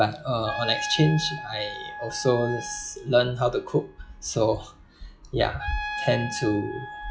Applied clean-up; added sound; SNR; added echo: classical method log-MMSE.